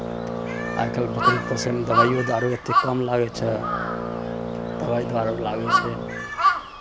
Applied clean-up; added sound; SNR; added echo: none; Crow + Brass instrument; -1 dB; none.